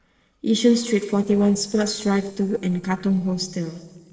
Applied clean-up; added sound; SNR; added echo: neural separator model SepFormer DNS4.